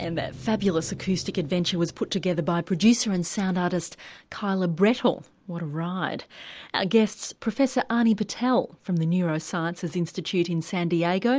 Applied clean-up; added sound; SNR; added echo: none; none; none; none.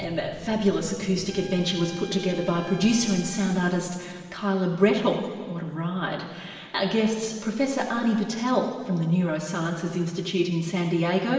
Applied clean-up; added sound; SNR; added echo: none; Trumpet; 19 dB; reverberation time 1.6 s.